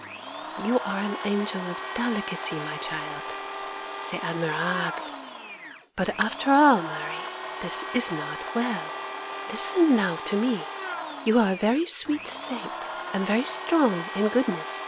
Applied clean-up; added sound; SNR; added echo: none; Domestic sounds, home sounds; 8 dB; none.